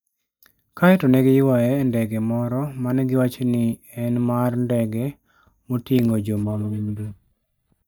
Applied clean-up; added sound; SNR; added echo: neural mask model DeepFilterNet 3.